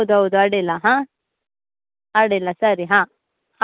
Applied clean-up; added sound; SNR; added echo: none; none; none; none.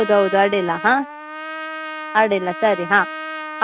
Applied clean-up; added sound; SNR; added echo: none; Trumpet; 11 dB; none.